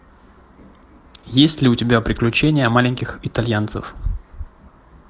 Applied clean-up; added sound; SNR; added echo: none; none; none; none.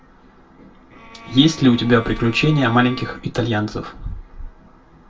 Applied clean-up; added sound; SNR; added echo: none; Bowed string instrument; 18 dB; reverberation time 0.2 s.